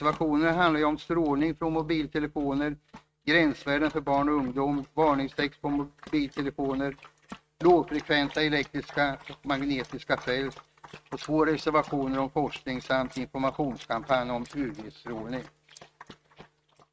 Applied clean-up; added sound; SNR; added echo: neural mask model RNNoise.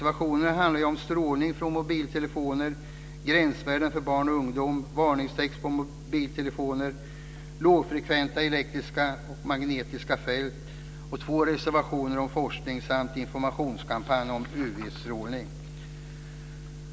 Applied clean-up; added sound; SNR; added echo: none; none; none; none.